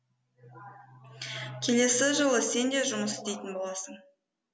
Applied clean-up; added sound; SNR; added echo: none; none; none; none.